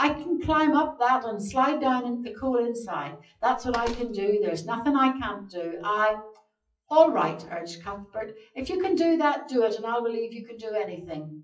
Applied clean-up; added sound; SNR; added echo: classical method WPE with log-MMSE.